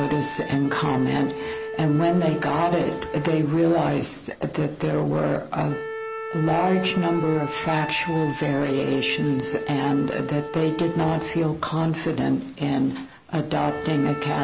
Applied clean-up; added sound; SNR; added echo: none; Wind instrument, woodwind instrument; 10 dB; none.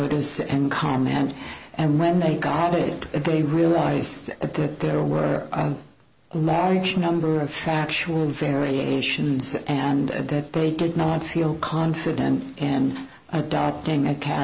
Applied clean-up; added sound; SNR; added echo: none; none; none; none.